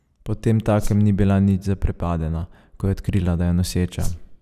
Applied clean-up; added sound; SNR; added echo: none; Whoosh, swoosh, swish; 5 dB; none.